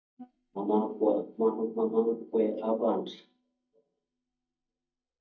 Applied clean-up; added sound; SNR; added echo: neural mask model DeepFilterNet 3.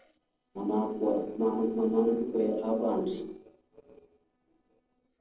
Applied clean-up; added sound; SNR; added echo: neural separator model SepFormer DNS4.